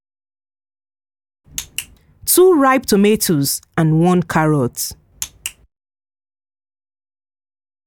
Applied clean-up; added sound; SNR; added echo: none; none; none; none.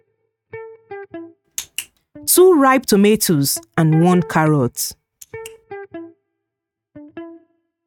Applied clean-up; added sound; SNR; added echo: neural mask model RNNoise.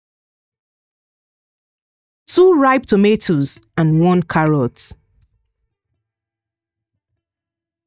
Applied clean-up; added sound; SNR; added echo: neural mask model DeepFilterNet 3.